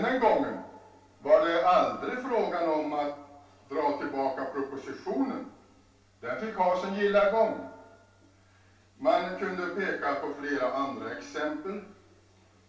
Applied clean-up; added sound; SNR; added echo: none; Wind instrument, woodwind instrument; 19 dB; reverberation time 0.3 s.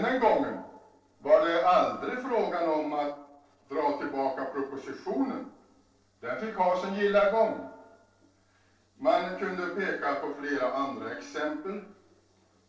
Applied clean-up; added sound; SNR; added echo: neural separator model SepFormer DNS4.